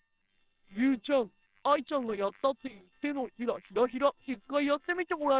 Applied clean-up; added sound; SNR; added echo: neural separator model SepFormer WHAMR!.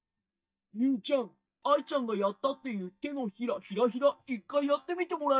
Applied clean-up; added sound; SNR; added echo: neural mask model DeepFilterNet 3.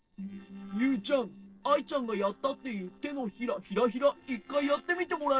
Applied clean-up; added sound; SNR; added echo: neural separator model SepFormer DNS4.